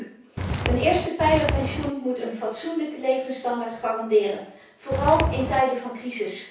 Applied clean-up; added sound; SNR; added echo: none; Walk, footsteps; 1 dB; reverberation time 0.6 s.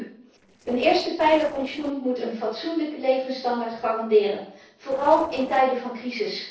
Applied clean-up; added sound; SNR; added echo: neural separator model SepFormer DNS4.